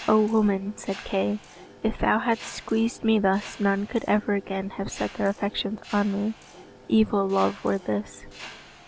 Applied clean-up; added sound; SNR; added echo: none; Mechanisms; 19 dB; none.